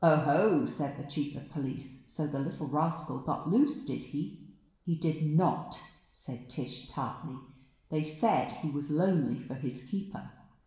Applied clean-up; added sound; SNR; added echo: none; none; none; reverberation time 0.9 s.